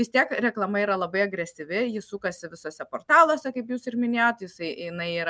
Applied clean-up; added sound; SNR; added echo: none; none; none; none.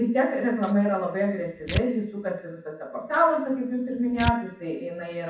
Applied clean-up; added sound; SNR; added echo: none; Tearing; 9 dB; reverberation time 0.7 s.